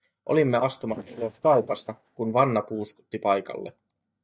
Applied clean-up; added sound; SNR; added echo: neural mask model DeepFilterNet 3.